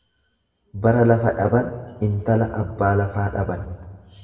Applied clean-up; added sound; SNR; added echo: none; none; none; reverberation time 1.5 s.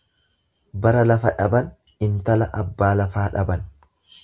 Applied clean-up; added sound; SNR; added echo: none; none; none; none.